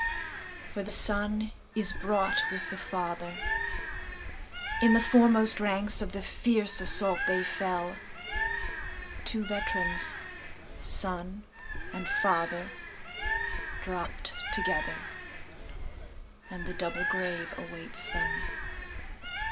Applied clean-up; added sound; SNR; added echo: none; Bird; 4 dB; none.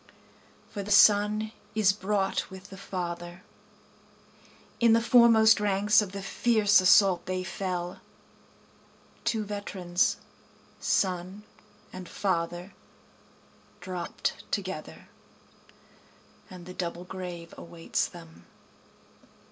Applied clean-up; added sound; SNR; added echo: none; none; none; none.